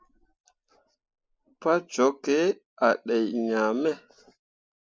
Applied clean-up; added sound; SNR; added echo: neural mask model Resemble Enhance denoiser.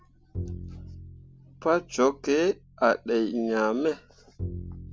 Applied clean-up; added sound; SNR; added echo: none; Bowed string instrument; 13 dB; none.